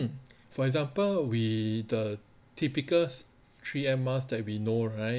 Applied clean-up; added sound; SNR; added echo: none; none; none; none.